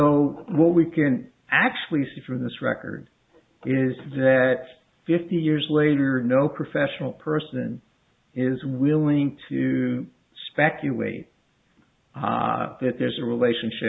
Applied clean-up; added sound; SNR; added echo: none; none; none; none.